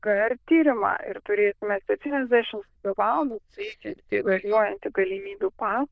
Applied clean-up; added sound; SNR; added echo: neural diffusion model UNIVERSE++.